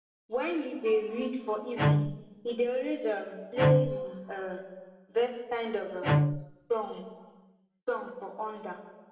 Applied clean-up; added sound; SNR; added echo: none; Bowed string instrument; -2 dB; reverberation time 1.1 s.